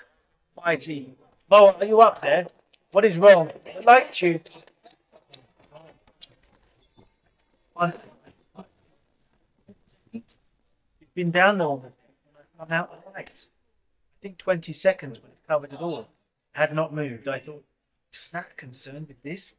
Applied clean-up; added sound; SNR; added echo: neural mask model DeepFilterNet 3.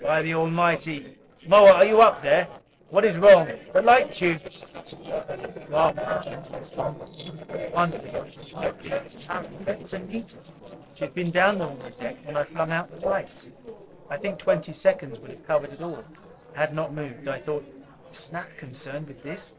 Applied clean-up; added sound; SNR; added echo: neural separator model SepFormer DNS4.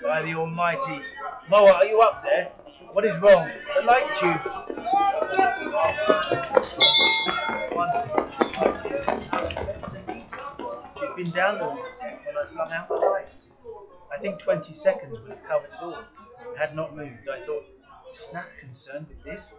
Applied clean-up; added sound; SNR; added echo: classical method WPE with log-MMSE.